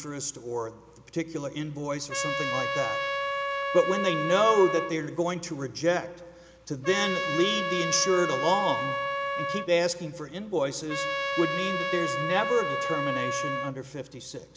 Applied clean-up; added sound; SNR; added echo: none; Trumpet; 2 dB; none.